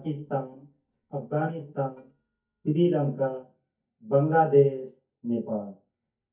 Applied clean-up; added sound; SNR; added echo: neural mask model DeepFilterNet 3.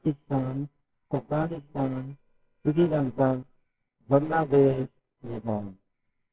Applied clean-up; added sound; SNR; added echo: neural separator model SepFormer WHAMR!.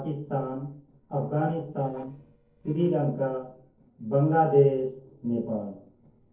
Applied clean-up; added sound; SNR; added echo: neural separator model SepFormer DNS4.